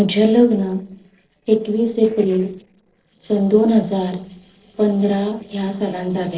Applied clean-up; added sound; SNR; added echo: neural separator model SepFormer DNS4.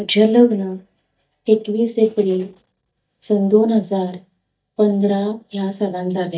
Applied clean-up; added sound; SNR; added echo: neural mask model DeepFilterNet 3.